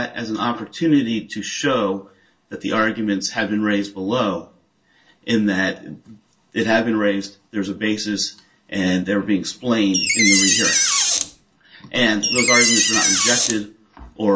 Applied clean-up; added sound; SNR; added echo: none; Door; -4 dB; reverberation time 0.2 s.